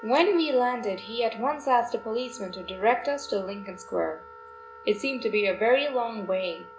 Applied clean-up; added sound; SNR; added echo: none; Wind instrument, woodwind instrument; 19 dB; reverberation time 0.2 s.